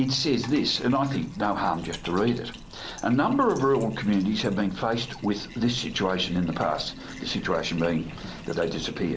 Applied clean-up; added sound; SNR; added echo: none; Bathtub (filling or washing); 18 dB; none.